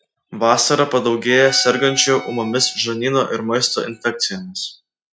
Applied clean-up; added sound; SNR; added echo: classical method log-MMSE.